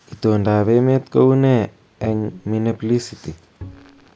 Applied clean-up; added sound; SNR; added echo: none; Bowed string instrument; 19 dB; none.